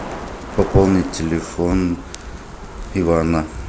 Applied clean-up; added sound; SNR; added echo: none; Crackle; 11 dB; none.